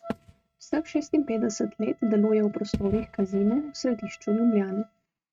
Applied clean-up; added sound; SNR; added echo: neural mask model RNNoise.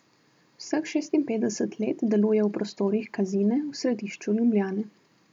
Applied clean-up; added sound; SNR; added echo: none; none; none; none.